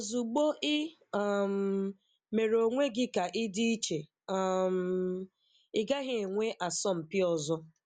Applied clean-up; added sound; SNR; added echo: none; none; none; none.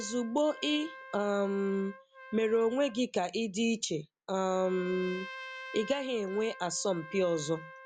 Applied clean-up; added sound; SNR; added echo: none; Trumpet; 16 dB; none.